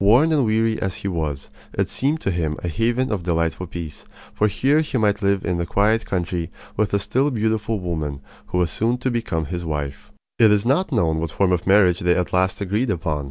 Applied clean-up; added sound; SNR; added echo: none; none; none; none.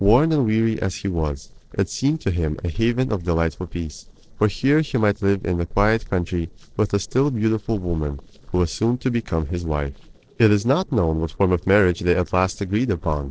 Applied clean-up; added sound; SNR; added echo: neural separator model SepFormer DNS4.